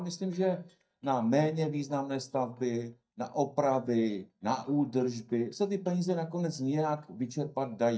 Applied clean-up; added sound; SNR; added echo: neural mask model DeepFilterNet 3.